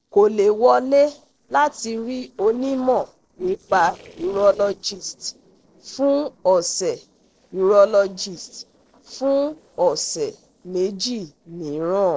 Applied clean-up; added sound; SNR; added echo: neural separator model SepFormer DNS4.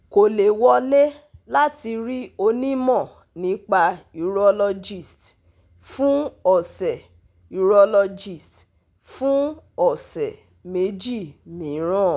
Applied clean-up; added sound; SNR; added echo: none; none; none; none.